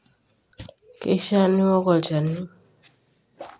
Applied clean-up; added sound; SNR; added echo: none; none; none; none.